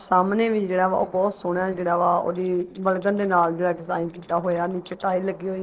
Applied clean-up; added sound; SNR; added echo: neural separator model SepFormer DNS4.